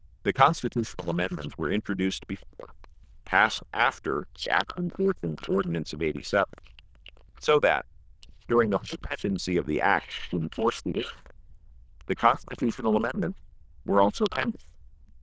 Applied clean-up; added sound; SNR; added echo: neural diffusion model UNIVERSE++.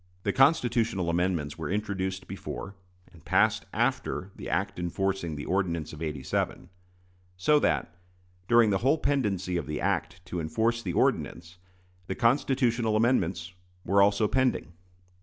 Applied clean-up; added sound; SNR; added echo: none; none; none; none.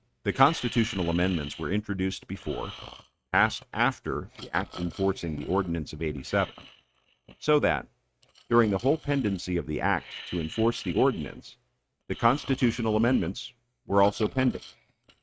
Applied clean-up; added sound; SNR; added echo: neural mask model RNNoise.